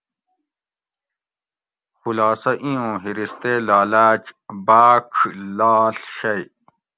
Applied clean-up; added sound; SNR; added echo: none; none; none; none.